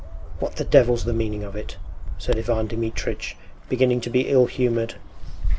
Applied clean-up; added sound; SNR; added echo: none; Bird; 4 dB; none.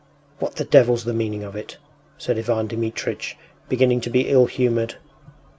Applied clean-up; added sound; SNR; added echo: none; none; none; none.